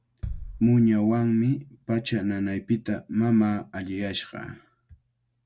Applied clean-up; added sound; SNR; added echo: none; Bass drum; 17 dB; none.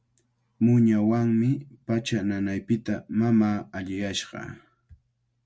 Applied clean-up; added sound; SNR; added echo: none; none; none; none.